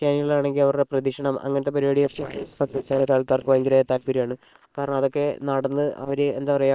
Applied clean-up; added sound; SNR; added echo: neural separator model SepFormer WHAM!.